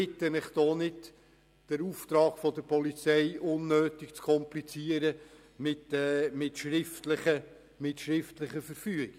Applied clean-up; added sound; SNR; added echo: none; none; none; none.